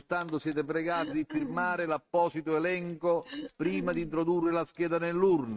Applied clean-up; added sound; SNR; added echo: neural mask model RNNoise.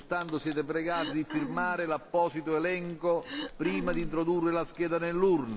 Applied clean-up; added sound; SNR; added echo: none; Chewing, mastication + Cough; 11 dB; none.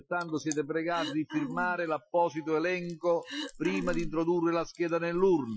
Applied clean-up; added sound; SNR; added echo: classical method Wiener filter.